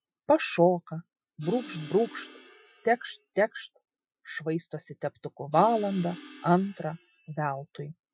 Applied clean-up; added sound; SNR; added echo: classical method Wiener filter.